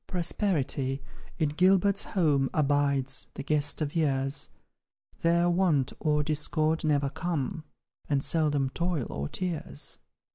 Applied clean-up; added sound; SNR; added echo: none; none; none; none.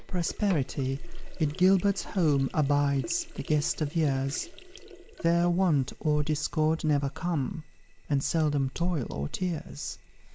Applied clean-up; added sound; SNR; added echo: none; Sink (filling or washing); 19 dB; none.